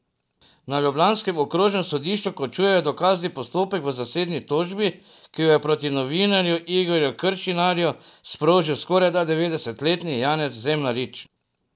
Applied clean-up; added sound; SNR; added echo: none; none; none; none.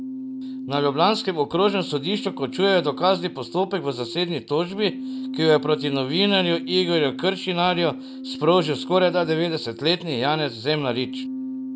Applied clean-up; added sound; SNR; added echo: none; Keyboard (musical); 11 dB; none.